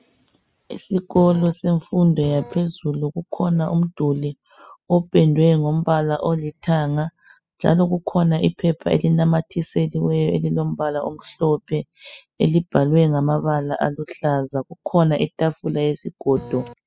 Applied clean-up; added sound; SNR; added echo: classical method spectral subtraction.